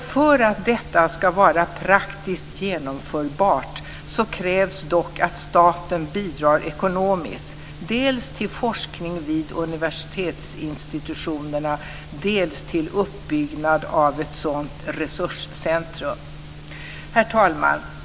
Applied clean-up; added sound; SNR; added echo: none; none; none; none.